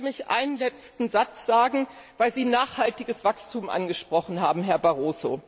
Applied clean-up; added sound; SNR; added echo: none; none; none; none.